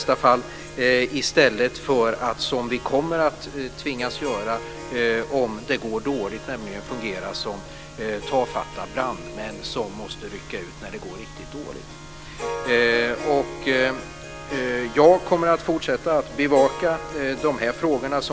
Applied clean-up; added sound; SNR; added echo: none; Harp; 14 dB; none.